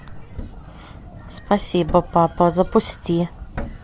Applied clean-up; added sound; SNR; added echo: none; Thump, thud + Fire; 13 dB; none.